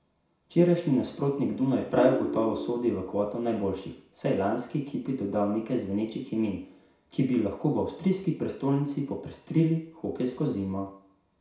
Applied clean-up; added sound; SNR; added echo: none; Ringtone; 5 dB; reverberation time 0.6 s.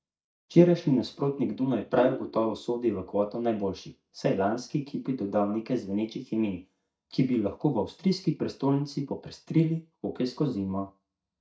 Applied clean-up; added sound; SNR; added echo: neural mask model DeepFilterNet 3.